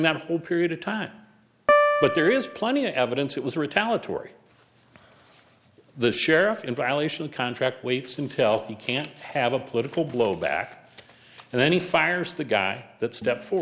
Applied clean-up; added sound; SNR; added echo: none; Piano; -2 dB; none.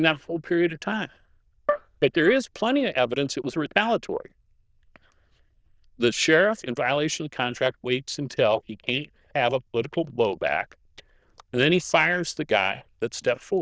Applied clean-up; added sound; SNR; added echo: neural diffusion model UNIVERSE++.